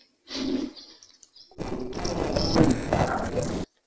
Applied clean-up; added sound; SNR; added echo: neural separator model SepFormer DNS4.